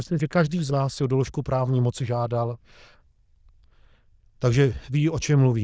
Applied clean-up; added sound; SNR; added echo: neural diffusion model UNIVERSE++.